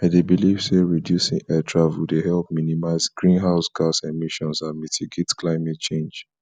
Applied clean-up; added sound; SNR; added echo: none; none; none; none.